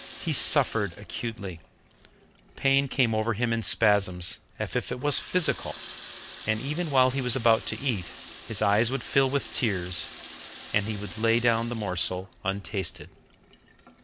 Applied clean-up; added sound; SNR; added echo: none; Water tap, faucet; 13 dB; none.